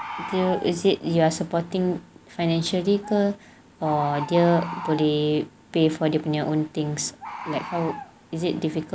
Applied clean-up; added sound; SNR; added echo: none; Bird; 14 dB; none.